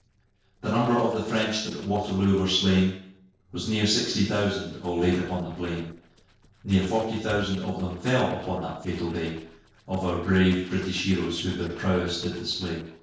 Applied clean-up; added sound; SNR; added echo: neural separator model SepFormer DNS4.